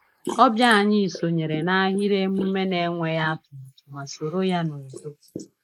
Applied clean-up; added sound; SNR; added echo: neural mask model Resemble Enhance denoiser.